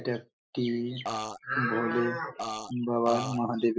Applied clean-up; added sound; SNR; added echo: classical method spectral subtraction.